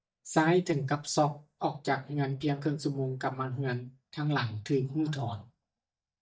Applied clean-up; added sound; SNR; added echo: neural mask model DeepFilterNet 3.